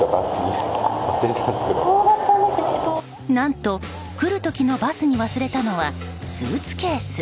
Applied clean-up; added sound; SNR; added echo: none; none; none; none.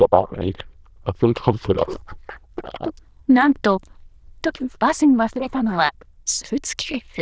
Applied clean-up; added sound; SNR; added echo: neural diffusion model UNIVERSE++.